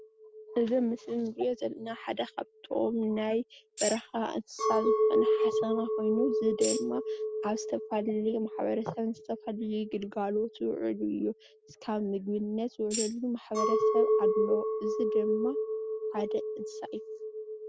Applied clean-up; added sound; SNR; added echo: none; Chink, clink + Tambourine; 0 dB; none.